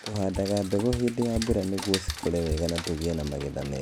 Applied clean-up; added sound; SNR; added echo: none; Drum kit + Rain; 8 dB; none.